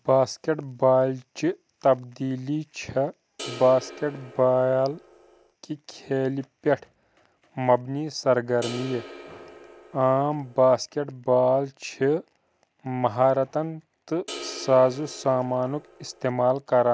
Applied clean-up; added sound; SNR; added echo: none; Crash cymbal; 17 dB; none.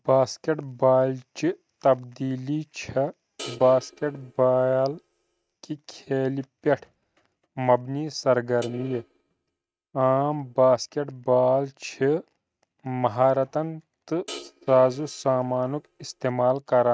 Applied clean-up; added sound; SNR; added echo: neural mask model RNNoise.